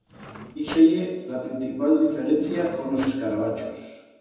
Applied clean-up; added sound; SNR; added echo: none; Cutlery, silverware / Drawer open or close; 17 dB; reverberation time 1.1 s.